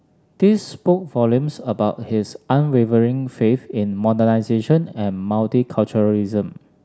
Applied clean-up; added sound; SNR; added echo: none; none; none; none.